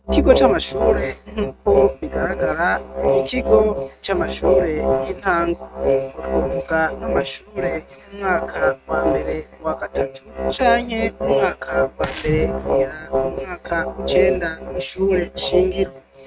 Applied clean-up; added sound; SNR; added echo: neural mask model RNNoise.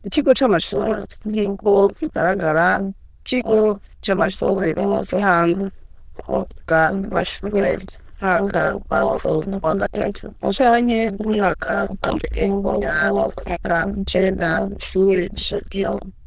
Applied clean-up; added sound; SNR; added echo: neural diffusion model UNIVERSE++.